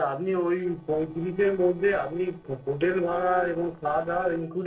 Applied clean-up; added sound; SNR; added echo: neural separator model SepFormer DNS4.